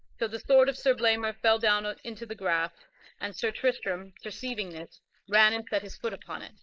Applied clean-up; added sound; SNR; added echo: neural mask model Resemble Enhance denoiser.